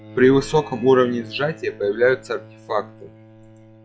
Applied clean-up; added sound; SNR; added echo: classical method log-MMSE.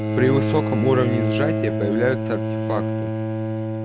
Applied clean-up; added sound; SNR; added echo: none; Bowed string instrument; -1 dB; none.